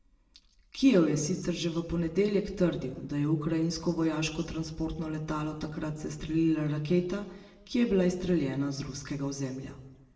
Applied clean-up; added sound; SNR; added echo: none; none; none; reverberation time 0.9 s.